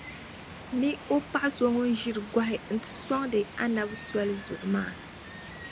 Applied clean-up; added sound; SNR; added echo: none; Water; 13 dB; none.